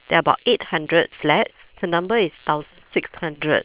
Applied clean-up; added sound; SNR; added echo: neural separator model SepFormer WHAM!.